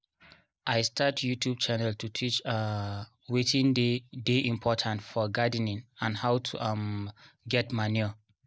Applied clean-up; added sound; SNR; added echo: neural mask model Resemble Enhance denoiser.